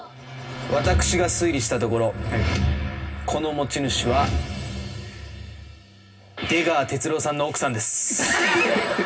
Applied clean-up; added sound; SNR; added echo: none; none; none; reverberation time 0.4 s.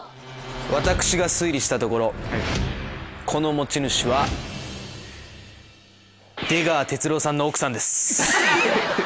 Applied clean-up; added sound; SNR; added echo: none; none; none; none.